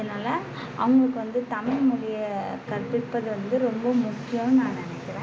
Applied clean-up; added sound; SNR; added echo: none; none; none; none.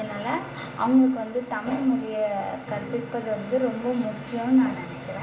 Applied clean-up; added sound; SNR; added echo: none; none; none; reverberation time 0.6 s.